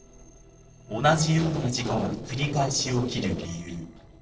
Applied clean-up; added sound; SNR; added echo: neural separator model SepFormer DNS4.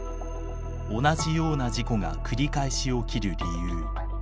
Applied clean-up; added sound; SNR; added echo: none; none; none; none.